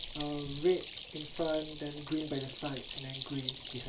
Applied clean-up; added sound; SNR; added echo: none; Stream; -5 dB; reverberation time 0.3 s.